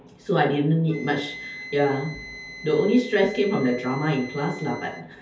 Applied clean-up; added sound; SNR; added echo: none; Wind instrument, woodwind instrument; 16 dB; reverberation time 0.5 s.